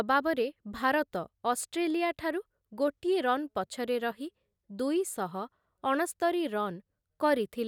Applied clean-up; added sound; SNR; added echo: none; none; none; none.